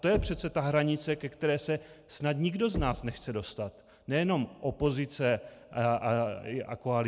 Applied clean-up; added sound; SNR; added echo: none; Knock; 13 dB; none.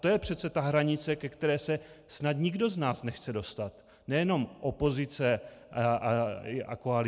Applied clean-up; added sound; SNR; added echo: none; none; none; none.